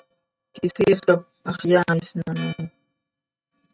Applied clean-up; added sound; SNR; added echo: neural mask model RNNoise.